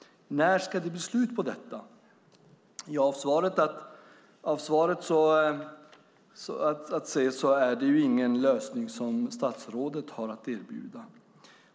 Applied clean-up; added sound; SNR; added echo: none; none; none; none.